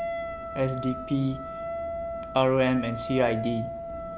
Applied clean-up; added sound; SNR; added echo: none; Wind instrument, woodwind instrument; 7 dB; none.